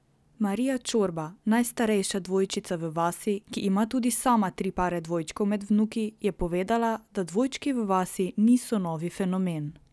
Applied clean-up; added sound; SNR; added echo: none; none; none; none.